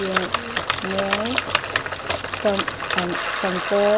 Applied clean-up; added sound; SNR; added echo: none; Bicycle; -1 dB; none.